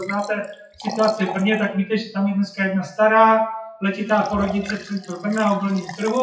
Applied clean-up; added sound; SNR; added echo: classical method WPE with log-MMSE.